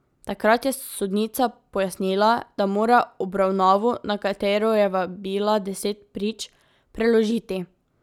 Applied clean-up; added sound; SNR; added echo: none; none; none; none.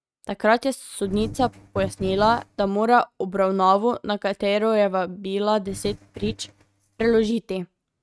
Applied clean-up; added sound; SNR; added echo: neural mask model RNNoise.